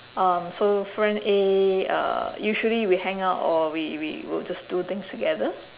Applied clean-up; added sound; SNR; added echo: none; none; none; none.